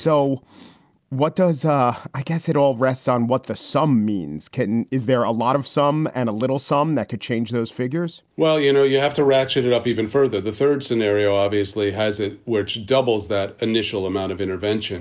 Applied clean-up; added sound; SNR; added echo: none; none; none; none.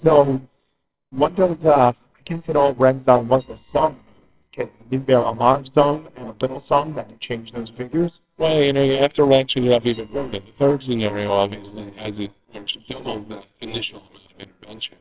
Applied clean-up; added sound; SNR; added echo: neural separator model SepFormer WHAMR!.